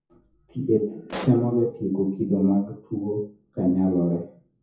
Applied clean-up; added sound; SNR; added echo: classical method WPE with log-MMSE.